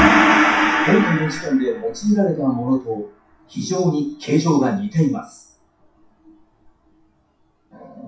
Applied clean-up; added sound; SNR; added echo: classical method WPE with log-MMSE.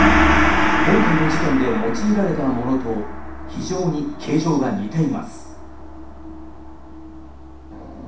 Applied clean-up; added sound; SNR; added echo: none; Gong; -2 dB; reverberation time 0.6 s.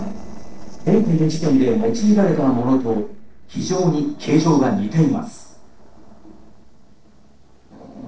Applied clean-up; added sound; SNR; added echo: neural separator model SepFormer DNS4.